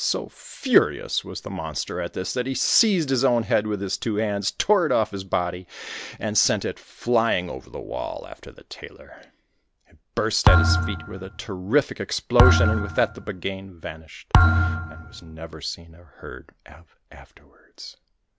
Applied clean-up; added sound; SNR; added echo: none; Thump, thud; -4 dB; none.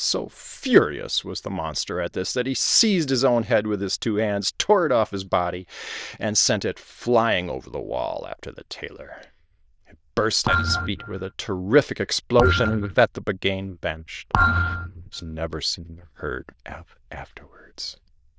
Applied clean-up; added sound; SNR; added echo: neural diffusion model UNIVERSE++.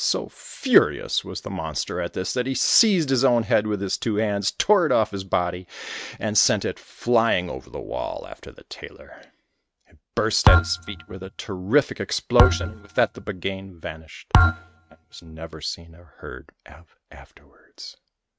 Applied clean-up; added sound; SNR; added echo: neural mask model RNNoise.